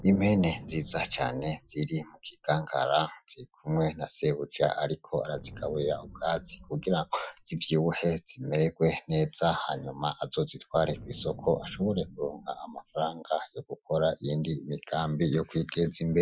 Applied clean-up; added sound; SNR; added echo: classical method Wiener filter.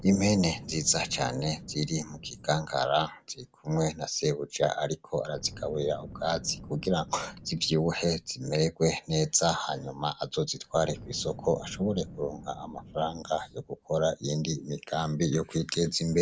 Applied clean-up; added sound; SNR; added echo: none; Boom; 18 dB; none.